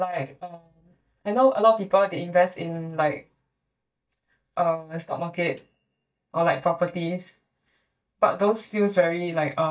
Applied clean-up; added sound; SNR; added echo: neural mask model DeepFilterNet 3.